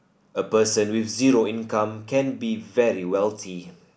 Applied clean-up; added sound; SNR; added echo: none; none; none; none.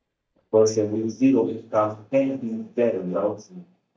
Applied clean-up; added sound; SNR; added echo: neural mask model DeepFilterNet 3.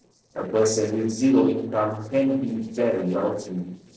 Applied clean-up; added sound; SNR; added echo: neural separator model SepFormer DNS4.